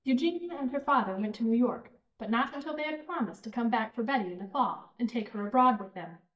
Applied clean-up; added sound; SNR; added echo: neural mask model DeepFilterNet 3.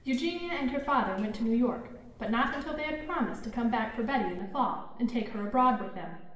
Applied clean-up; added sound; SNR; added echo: none; Drip; 15 dB; reverberation time 1.0 s.